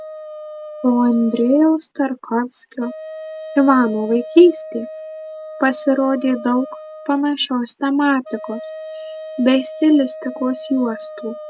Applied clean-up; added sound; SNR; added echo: none; Wind instrument, woodwind instrument; 14 dB; none.